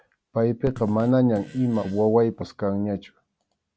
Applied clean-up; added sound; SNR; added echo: none; Fireworks + Fart; 20 dB; none.